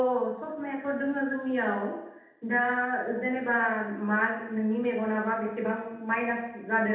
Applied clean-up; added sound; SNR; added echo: none; none; none; reverberation time 0.8 s.